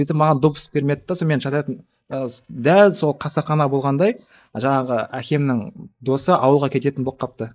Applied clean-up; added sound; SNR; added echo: neural mask model Resemble Enhance denoiser.